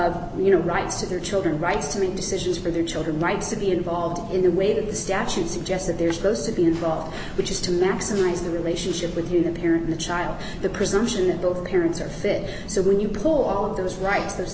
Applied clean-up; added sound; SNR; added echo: none; none; none; none.